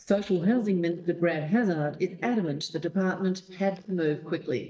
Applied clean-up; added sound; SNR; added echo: neural mask model DeepFilterNet 3.